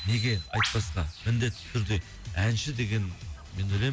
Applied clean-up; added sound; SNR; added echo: none; Bird; 11 dB; none.